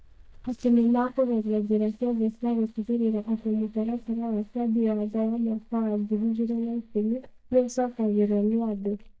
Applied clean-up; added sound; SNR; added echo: neural mask model DeepFilterNet 3.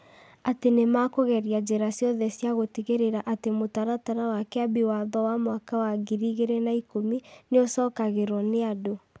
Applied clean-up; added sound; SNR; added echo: none; none; none; none.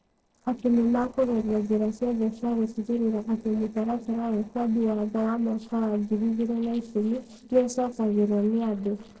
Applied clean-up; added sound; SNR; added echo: neural separator model SepFormer DNS4.